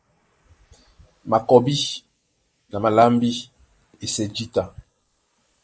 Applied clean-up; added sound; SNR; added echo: neural mask model Resemble Enhance denoiser.